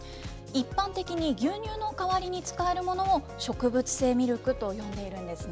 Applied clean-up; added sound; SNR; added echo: none; none; none; none.